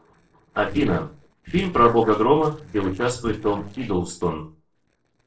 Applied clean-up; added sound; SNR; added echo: neural separator model SepFormer DNS4.